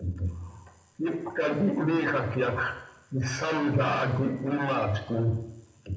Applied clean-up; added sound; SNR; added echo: none; none; none; reverberation time 0.8 s.